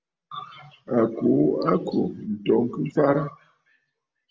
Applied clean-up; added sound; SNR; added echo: none; none; none; none.